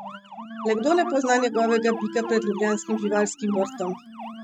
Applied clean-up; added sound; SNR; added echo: neural mask model RNNoise.